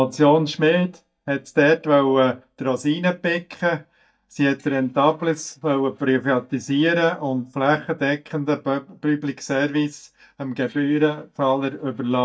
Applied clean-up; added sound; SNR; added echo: neural mask model DeepFilterNet 3.